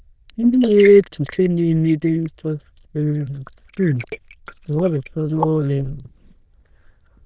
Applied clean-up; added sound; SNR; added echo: neural diffusion model UNIVERSE++.